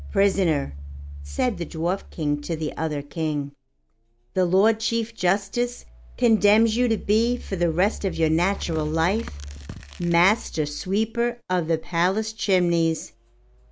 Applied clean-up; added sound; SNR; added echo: none; Tearing + Engine; 15 dB; none.